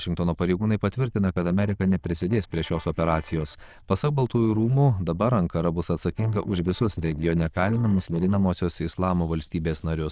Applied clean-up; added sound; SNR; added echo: neural diffusion model UNIVERSE++.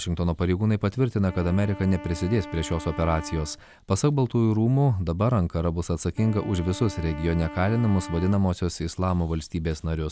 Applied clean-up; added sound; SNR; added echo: none; Wind instrument, woodwind instrument; 16 dB; none.